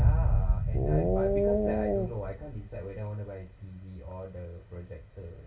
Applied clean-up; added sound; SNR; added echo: none; Boom; -1 dB; reverberation time 0.8 s.